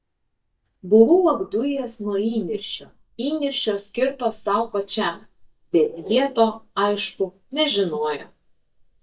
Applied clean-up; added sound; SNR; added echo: neural mask model DeepFilterNet 3.